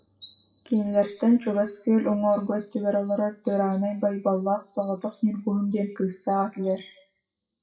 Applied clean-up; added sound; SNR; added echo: classical method WPE with log-MMSE.